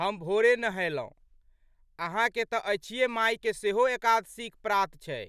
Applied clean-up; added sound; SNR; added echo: none; none; none; none.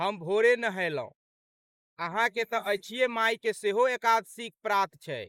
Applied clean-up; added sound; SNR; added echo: neural mask model Resemble Enhance denoiser.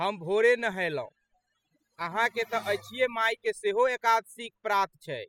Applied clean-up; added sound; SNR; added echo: classical method spectral subtraction.